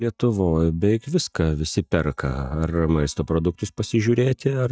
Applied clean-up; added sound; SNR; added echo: neural mask model DeepFilterNet 3.